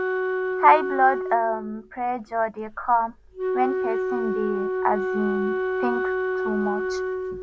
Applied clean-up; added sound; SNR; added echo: none; Wind instrument, woodwind instrument; 1 dB; none.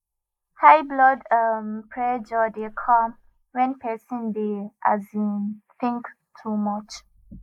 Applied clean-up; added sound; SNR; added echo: neural mask model Resemble Enhance denoiser.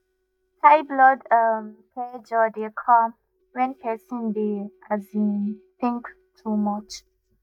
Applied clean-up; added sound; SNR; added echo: neural mask model DeepFilterNet 3.